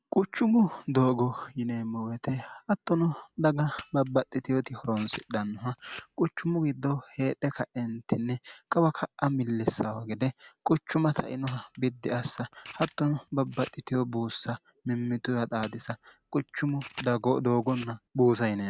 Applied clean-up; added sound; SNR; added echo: none; Camera; 18 dB; none.